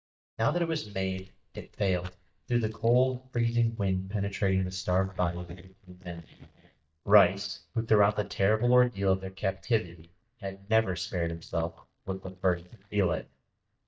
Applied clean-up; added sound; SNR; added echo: neural mask model DeepFilterNet 3.